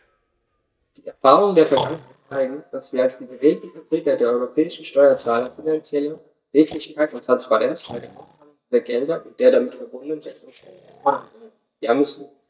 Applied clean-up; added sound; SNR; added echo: neural mask model DeepFilterNet 3.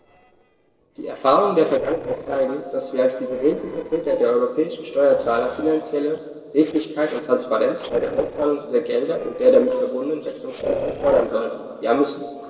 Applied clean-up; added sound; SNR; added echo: neural separator model SepFormer DNS4.